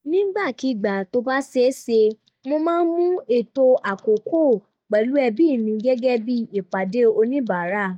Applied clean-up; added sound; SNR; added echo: neural mask model DeepFilterNet 3.